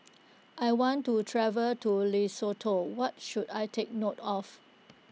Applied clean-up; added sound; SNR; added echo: none; none; none; none.